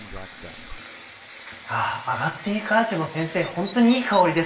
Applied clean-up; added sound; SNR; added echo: none; Bird vocalization, bird call, bird song; 19 dB; reverberation time 0.7 s.